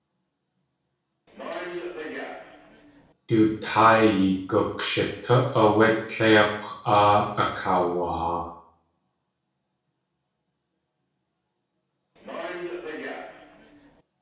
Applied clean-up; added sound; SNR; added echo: none; Subway, metro, underground; 11 dB; reverberation time 0.6 s.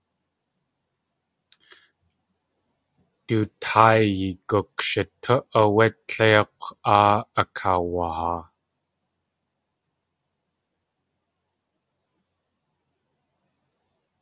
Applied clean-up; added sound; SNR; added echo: none; none; none; none.